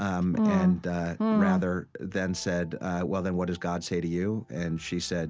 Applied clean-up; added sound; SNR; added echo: none; none; none; none.